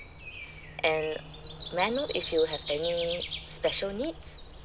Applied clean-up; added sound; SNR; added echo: none; Breathing; 6 dB; none.